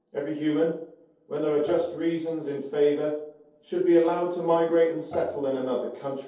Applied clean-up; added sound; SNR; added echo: neural separator model SepFormer DNS4.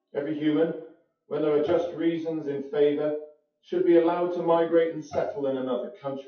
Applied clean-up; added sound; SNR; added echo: classical method WPE with log-MMSE.